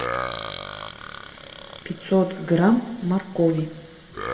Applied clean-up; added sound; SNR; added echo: none; Burping, eructation; 10 dB; reverberation time 1.0 s.